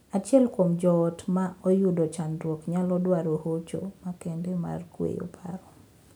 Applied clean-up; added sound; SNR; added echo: none; none; none; none.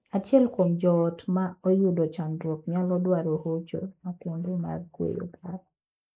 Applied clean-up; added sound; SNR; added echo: neural mask model Resemble Enhance denoiser.